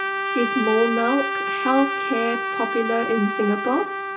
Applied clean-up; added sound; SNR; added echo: none; Trumpet; 2 dB; reverberation time 0.2 s.